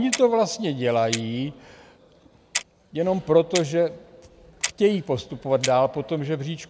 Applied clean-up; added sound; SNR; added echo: none; Clock; 12 dB; none.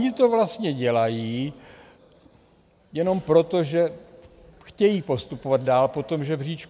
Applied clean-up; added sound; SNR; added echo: none; none; none; none.